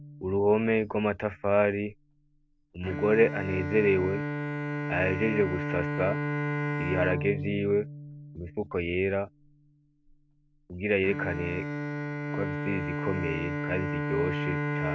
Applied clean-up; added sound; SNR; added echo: none; Bowed string instrument; 4 dB; none.